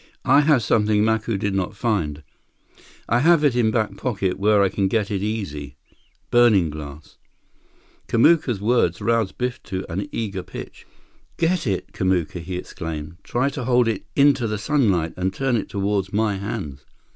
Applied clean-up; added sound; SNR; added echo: none; none; none; none.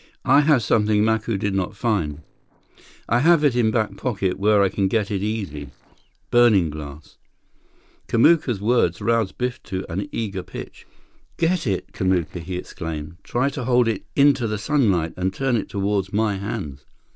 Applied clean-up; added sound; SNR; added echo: neural separator model SepFormer DNS4.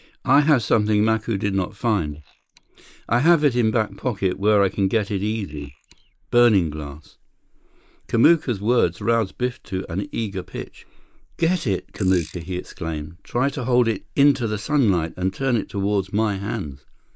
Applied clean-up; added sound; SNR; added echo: neural mask model Resemble Enhance denoiser.